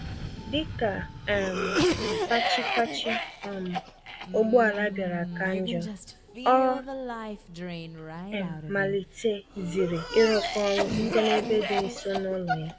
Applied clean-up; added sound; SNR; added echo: none; Cough; 4 dB; none.